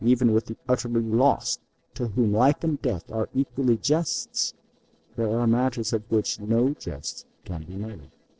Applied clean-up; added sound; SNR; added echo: neural separator model SepFormer DNS4.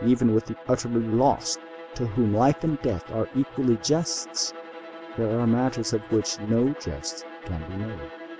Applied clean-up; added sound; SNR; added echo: none; Bowed string instrument; 15 dB; none.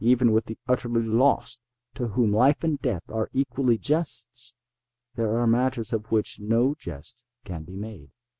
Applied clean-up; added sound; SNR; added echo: none; none; none; none.